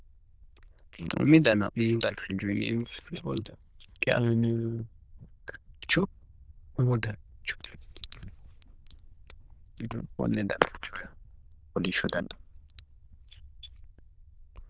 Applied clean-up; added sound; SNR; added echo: neural diffusion model UNIVERSE++.